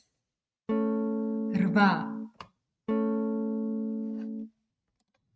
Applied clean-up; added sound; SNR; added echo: neural mask model RNNoise.